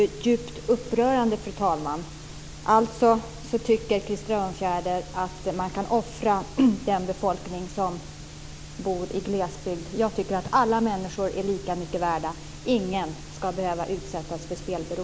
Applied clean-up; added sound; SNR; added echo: none; none; none; none.